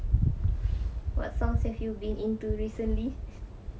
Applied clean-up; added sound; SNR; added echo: none; none; none; none.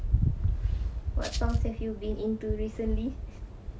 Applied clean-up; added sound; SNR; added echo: none; Rattle (instrument); 14 dB; none.